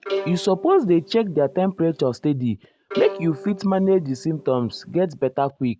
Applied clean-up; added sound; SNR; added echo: none; Bowed string instrument; 13 dB; none.